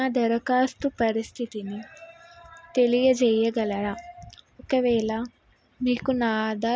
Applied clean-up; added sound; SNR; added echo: none; none; none; none.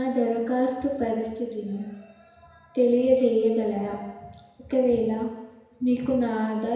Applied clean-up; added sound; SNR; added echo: none; none; none; reverberation time 1.0 s.